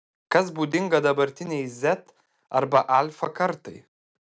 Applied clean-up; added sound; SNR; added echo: none; none; none; none.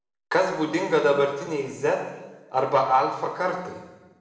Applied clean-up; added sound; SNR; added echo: none; none; none; reverberation time 1.1 s.